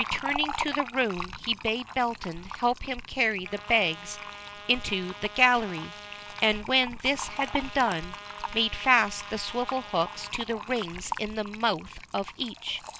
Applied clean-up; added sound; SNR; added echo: none; Trumpet + Fill (with liquid); 10 dB; none.